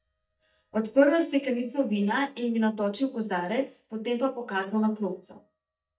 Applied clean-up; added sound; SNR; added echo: neural mask model DeepFilterNet 3.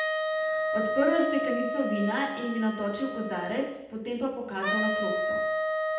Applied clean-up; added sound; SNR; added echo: none; Wind instrument, woodwind instrument; 0 dB; reverberation time 0.8 s.